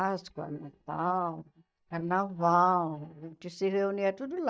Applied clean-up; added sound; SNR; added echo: neural mask model DeepFilterNet 3.